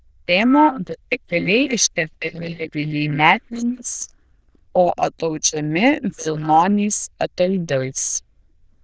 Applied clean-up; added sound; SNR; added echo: neural diffusion model UNIVERSE++.